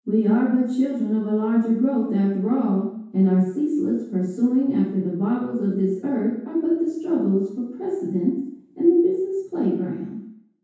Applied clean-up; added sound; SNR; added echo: none; none; none; reverberation time 0.6 s.